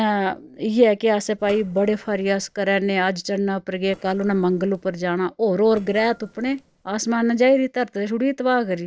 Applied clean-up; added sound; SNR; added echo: neural separator model SepFormer DNS4.